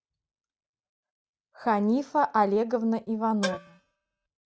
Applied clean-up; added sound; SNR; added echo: neural mask model RNNoise.